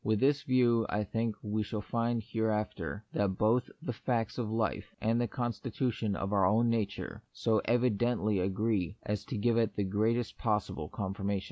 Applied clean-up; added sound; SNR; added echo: none; none; none; none.